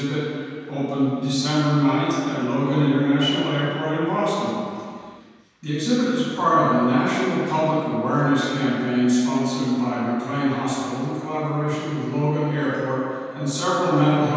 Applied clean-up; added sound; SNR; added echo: none; none; none; reverberation time 2.1 s.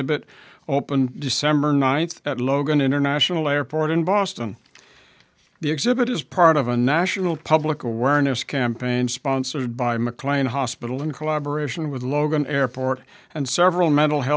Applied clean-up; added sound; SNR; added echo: none; none; none; none.